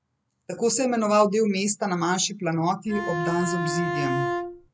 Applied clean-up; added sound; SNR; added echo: none; Bowed string instrument; 3 dB; none.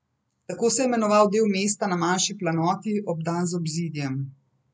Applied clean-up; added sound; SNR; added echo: none; none; none; none.